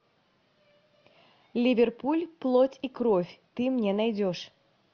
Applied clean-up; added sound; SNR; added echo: none; none; none; none.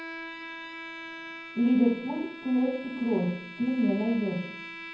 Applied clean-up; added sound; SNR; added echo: none; Bowed string instrument; 13 dB; reverberation time 0.9 s.